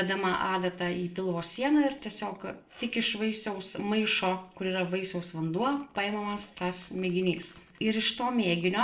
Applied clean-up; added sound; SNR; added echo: neural separator model SepFormer DNS4.